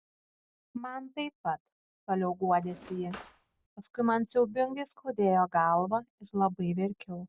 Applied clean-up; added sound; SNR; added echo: none; Cutlery, silverware / Drawer open or close; 19 dB; none.